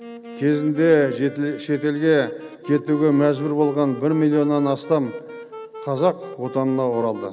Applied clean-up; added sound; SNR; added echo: none; Wind instrument, woodwind instrument; 16 dB; none.